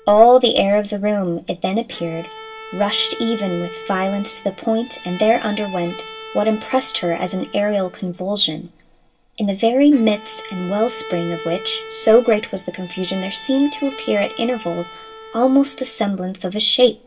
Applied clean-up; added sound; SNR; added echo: none; Bowed string instrument; 17 dB; reverberation time 0.2 s.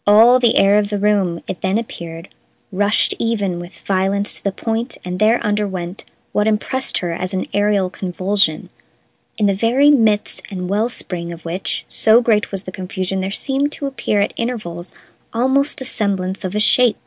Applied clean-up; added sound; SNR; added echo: none; none; none; none.